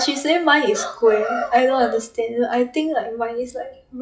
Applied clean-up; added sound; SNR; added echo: classical method WPE with log-MMSE.